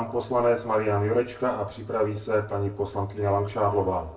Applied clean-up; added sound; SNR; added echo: neural separator model SepFormer DNS4.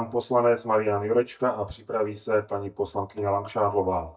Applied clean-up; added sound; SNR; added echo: neural mask model DeepFilterNet 3.